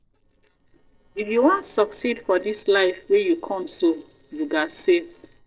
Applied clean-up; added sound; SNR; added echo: neural separator model SepFormer DNS4.